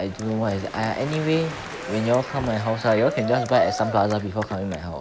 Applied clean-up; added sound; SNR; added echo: none; Waves, surf + Cheering; 10 dB; none.